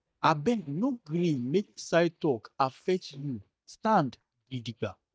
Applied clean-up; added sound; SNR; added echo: neural mask model DeepFilterNet 3.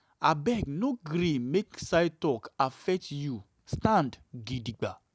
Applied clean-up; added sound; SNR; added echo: none; none; none; none.